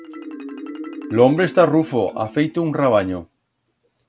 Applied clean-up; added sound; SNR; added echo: none; Marimba, xylophone; 16 dB; none.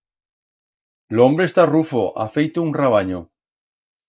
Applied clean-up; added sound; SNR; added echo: neural mask model Resemble Enhance denoiser.